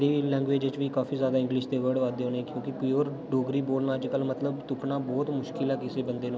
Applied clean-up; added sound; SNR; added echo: none; none; none; none.